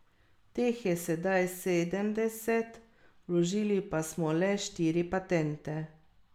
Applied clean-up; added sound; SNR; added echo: none; none; none; none.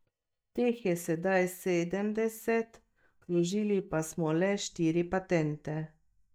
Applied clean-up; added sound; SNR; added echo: neural mask model DeepFilterNet 3.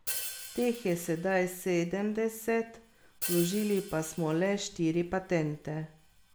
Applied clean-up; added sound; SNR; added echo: none; Hi-hat; 12 dB; none.